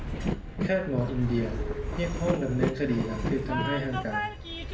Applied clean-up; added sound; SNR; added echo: none; Train; 1 dB; reverberation time 0.6 s.